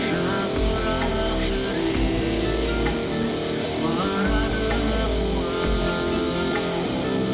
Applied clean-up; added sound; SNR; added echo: none; Guitar; 0 dB; reverberation time 1.7 s.